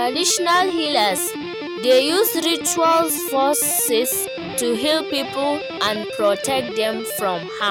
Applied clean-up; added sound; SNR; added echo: none; Guitar; 8 dB; none.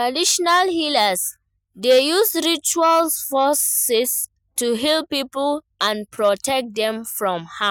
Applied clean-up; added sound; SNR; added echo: none; none; none; none.